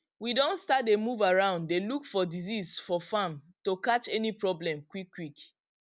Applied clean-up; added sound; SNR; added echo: none; none; none; none.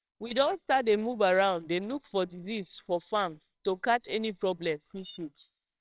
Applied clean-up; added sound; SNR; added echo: neural separator model SepFormer WHAMR!.